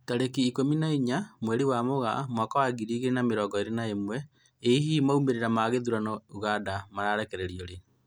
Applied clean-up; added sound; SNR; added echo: none; none; none; none.